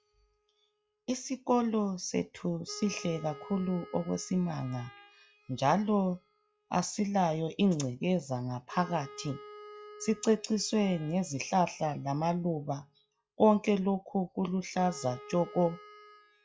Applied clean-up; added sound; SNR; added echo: classical method log-MMSE.